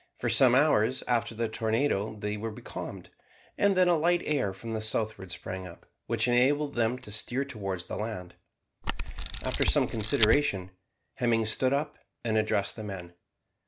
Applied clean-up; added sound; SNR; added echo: none; Camera; 1 dB; none.